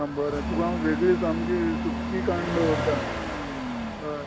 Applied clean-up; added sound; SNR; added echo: none; Engine starting / Accelerating, revving, vroom / Motor vehicle (road); 2 dB; none.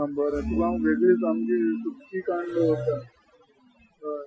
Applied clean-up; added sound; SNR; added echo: classical method Wiener filter.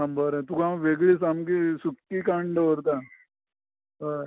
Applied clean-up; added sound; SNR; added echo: none; none; none; none.